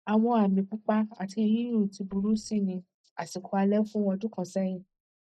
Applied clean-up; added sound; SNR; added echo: neural mask model Resemble Enhance denoiser.